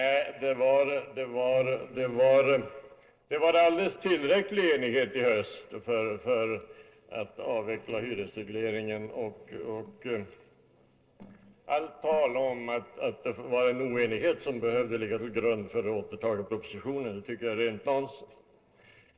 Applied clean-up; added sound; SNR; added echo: neural separator model SepFormer DNS4.